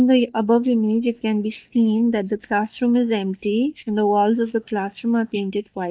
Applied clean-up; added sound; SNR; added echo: neural mask model DeepFilterNet 3.